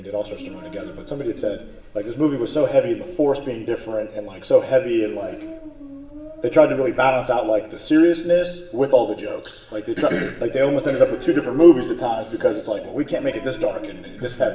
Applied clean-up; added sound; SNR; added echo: none; Dog; 18 dB; reverberation time 0.9 s.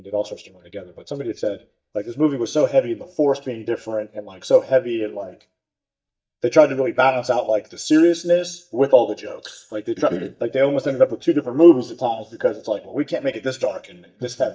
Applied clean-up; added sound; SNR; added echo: neural mask model DeepFilterNet 3.